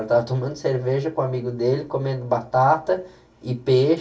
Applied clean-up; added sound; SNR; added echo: none; none; none; reverberation time 0.2 s.